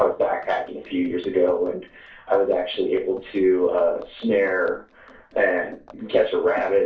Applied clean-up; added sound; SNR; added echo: neural separator model SepFormer DNS4.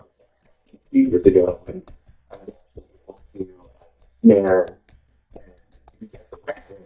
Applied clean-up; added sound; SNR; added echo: neural mask model DeepFilterNet 3.